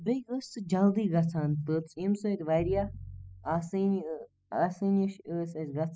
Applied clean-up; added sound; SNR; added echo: classical method spectral subtraction.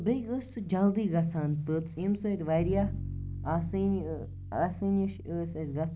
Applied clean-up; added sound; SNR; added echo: none; Bass guitar; 10 dB; none.